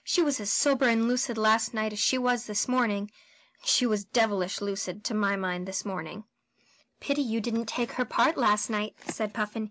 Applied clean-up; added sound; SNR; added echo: none; none; none; none.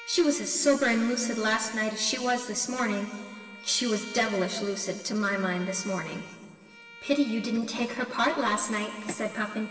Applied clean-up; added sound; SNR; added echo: none; Bowed string instrument; 19 dB; reverberation time 1.9 s.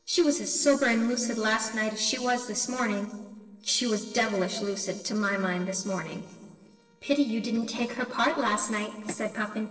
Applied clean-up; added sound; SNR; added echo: neural separator model SepFormer DNS4.